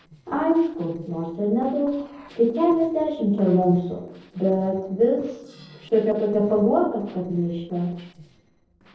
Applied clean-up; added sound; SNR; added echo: neural separator model SepFormer DNS4.